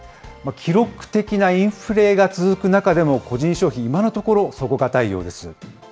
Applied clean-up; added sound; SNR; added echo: none; none; none; none.